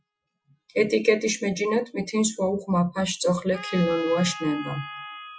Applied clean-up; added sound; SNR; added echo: classical method Wiener filter.